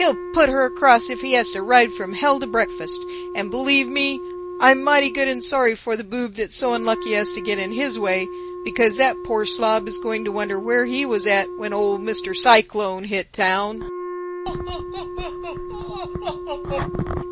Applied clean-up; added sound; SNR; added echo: none; Wind instrument, woodwind instrument; 10 dB; none.